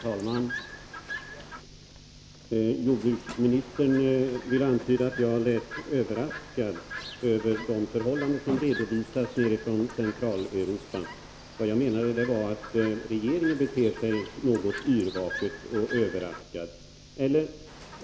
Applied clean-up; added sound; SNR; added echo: none; Chirp, tweet; 14 dB; none.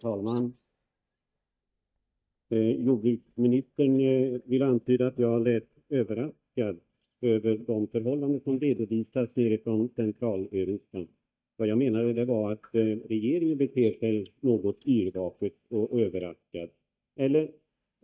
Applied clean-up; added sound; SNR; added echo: neural mask model DeepFilterNet 3.